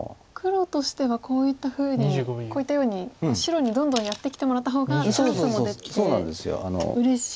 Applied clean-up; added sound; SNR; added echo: none; none; none; none.